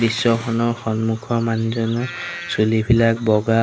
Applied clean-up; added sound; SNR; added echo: none; Bird vocalization, bird call, bird song; 18 dB; none.